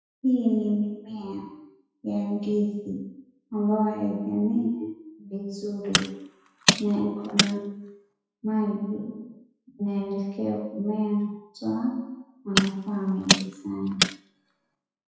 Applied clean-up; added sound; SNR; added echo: classical method WPE with log-MMSE.